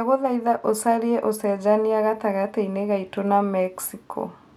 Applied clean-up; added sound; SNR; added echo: none; none; none; none.